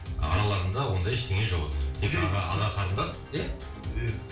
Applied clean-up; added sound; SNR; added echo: none; Musical instrument; 19 dB; reverberation time 0.4 s.